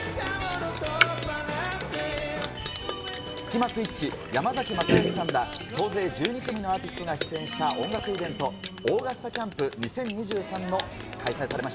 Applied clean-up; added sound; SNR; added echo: none; Drip; 3 dB; none.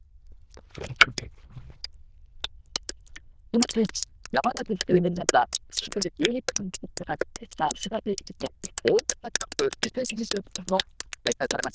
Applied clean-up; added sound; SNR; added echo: neural diffusion model UNIVERSE++.